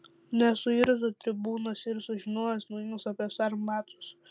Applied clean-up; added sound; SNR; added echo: none; none; none; none.